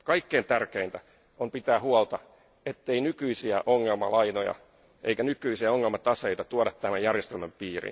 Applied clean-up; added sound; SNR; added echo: none; none; none; none.